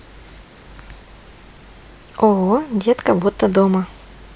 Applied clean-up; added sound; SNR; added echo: none; none; none; none.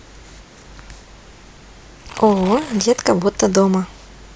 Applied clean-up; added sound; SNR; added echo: none; Tearing; 17 dB; none.